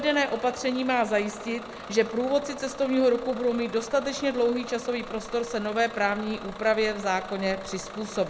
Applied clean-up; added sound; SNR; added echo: none; Bus / Engine; 14 dB; none.